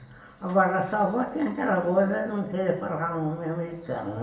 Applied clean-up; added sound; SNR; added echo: none; none; none; reverberation time 0.9 s.